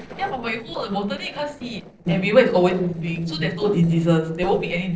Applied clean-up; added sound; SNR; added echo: neural separator model SepFormer DNS4.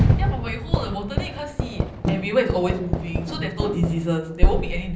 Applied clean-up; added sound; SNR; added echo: none; Fireworks; -3 dB; reverberation time 0.6 s.